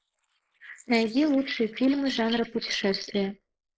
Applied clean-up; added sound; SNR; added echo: neural mask model Resemble Enhance denoiser.